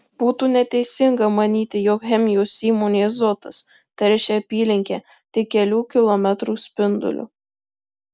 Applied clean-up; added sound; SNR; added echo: none; none; none; none.